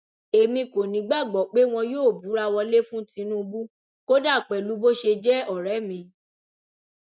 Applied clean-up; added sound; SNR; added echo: none; none; none; none.